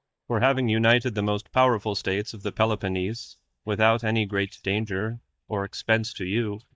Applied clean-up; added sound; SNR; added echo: neural mask model DeepFilterNet 3.